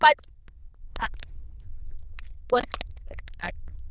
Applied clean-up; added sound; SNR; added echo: neural diffusion model UNIVERSE++.